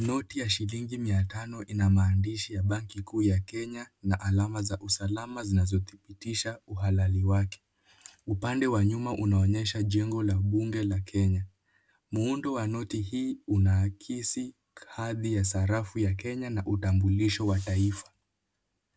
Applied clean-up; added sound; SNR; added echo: none; none; none; none.